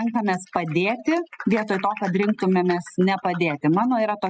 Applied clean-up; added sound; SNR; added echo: classical method spectral subtraction.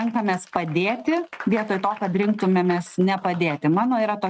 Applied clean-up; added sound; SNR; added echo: neural mask model RNNoise.